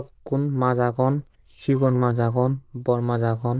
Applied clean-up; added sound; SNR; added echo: neural diffusion model UNIVERSE++.